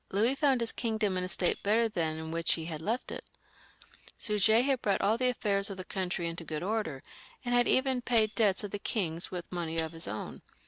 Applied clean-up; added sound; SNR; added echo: none; Tambourine; 1 dB; none.